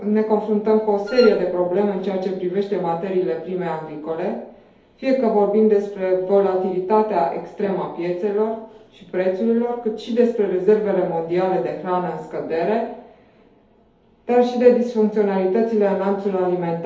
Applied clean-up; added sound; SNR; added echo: none; Wind instrument, woodwind instrument; 13 dB; reverberation time 2.2 s.